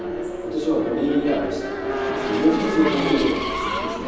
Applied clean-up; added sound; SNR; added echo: none; Race car, auto racing / Accelerating, revving, vroom; 4 dB; reverberation time 1.1 s.